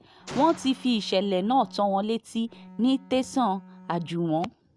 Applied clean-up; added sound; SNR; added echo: none; Gunshot, gunfire + Bowed string instrument; 20 dB; none.